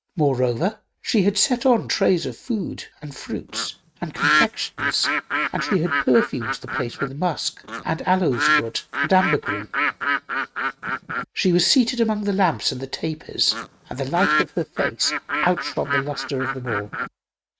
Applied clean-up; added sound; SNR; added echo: neural mask model RNNoise.